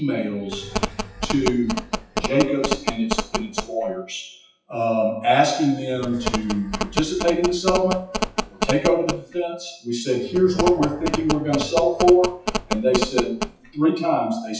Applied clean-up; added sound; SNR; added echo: classical method WPE with log-MMSE.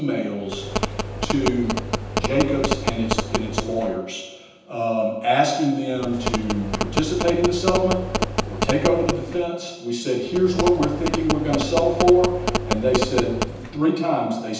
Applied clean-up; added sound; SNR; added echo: none; Telephone; 3 dB; reverberation time 0.9 s.